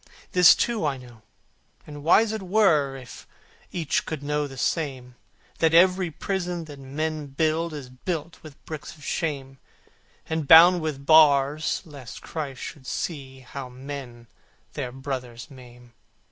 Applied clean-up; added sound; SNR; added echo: none; none; none; none.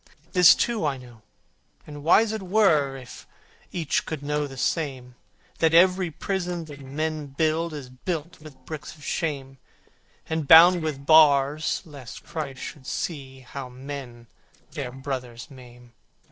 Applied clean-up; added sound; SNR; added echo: neural separator model SepFormer DNS4.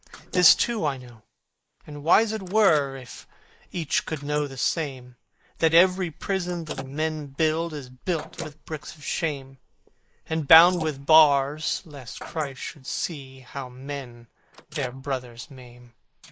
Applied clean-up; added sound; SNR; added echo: neural mask model Resemble Enhance denoiser.